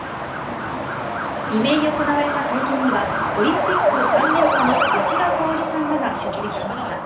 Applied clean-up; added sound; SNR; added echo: none; Truck; -2 dB; reverberation time 0.4 s.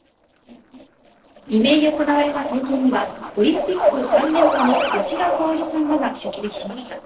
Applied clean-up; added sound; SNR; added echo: neural separator model SepFormer DNS4.